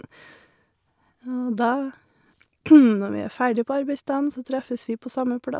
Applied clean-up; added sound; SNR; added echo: none; none; none; none.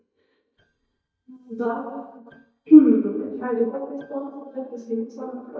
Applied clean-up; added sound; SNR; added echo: neural mask model DeepFilterNet 3.